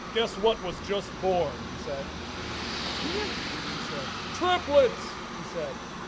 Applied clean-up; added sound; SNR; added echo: none; Aircraft; 5 dB; none.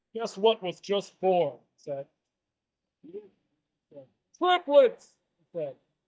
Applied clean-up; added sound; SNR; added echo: neural mask model DeepFilterNet 3.